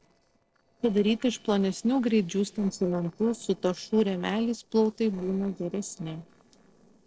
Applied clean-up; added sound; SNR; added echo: neural separator model SepFormer DNS4.